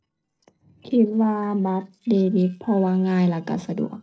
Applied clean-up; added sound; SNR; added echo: neural separator model SepFormer DNS4.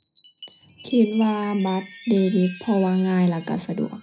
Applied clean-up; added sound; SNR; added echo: none; Chime; 17 dB; reverberation time 0.4 s.